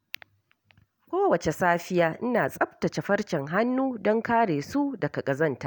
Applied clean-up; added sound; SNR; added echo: none; none; none; none.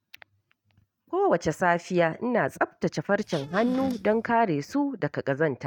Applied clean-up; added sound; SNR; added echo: neural mask model RNNoise.